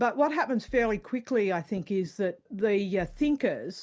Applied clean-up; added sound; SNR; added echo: none; Bass drum; 18 dB; none.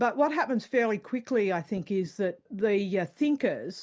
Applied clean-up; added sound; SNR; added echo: neural mask model Resemble Enhance denoiser.